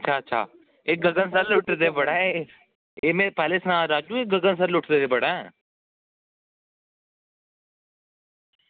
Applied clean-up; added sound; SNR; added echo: none; none; none; none.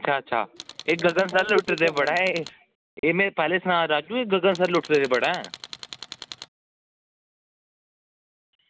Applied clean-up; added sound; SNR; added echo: none; Tools; 15 dB; none.